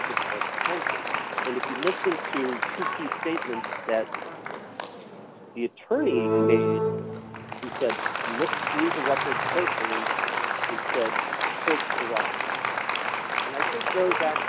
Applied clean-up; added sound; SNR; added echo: none; Applause; -3 dB; none.